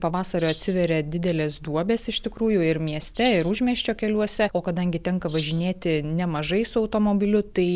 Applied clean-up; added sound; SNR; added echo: none; Rattle (instrument); 17 dB; none.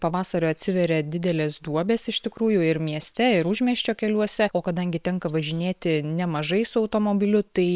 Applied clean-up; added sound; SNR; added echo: neural separator model SepFormer WHAM!.